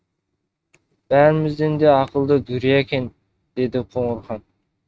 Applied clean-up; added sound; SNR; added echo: neural mask model RNNoise.